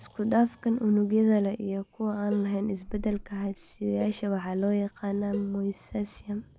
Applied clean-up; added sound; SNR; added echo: none; Cowbell + Breathing; 19 dB; none.